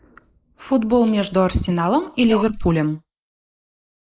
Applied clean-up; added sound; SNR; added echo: neural mask model Resemble Enhance denoiser.